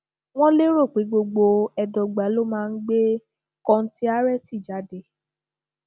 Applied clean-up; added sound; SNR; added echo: none; none; none; none.